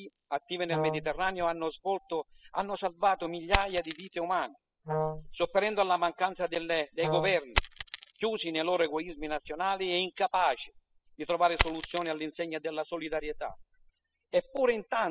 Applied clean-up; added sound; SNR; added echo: classical method spectral subtraction.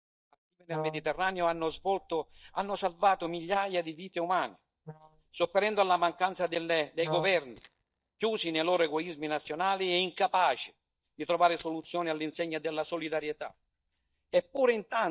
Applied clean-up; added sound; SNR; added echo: neural mask model DeepFilterNet 3.